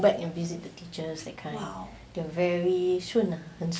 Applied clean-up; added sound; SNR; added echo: none; none; none; none.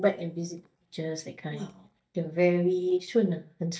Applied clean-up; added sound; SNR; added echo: neural mask model DeepFilterNet 3.